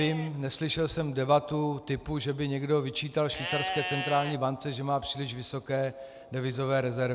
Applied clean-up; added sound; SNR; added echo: none; Livestock, farm animals, working animals; 12 dB; none.